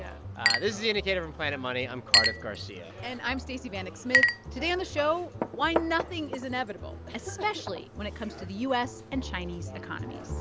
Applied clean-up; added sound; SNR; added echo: none; Chink, clink; 1 dB; none.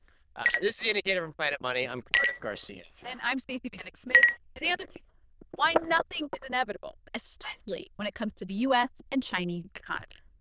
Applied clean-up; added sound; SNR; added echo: neural diffusion model UNIVERSE++.